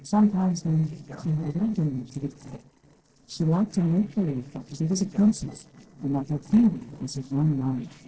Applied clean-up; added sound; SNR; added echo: neural separator model SepFormer DNS4.